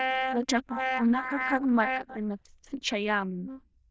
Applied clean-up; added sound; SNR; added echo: neural diffusion model UNIVERSE++.